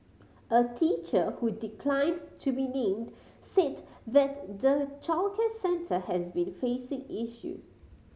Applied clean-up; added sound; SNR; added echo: none; none; none; none.